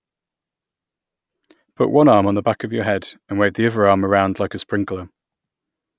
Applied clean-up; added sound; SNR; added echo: none; none; none; none.